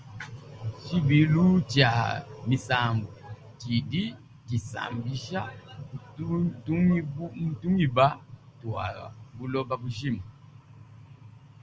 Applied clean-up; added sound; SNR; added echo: none; none; none; none.